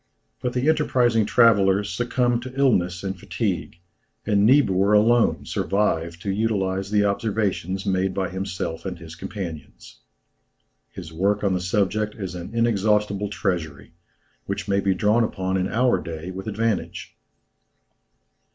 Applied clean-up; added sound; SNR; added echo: none; none; none; none.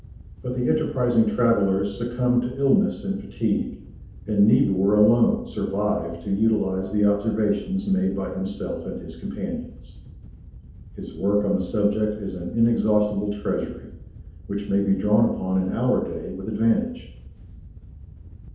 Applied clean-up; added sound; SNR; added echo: none; Wind / Boat, Water vehicle; 18 dB; reverberation time 0.8 s.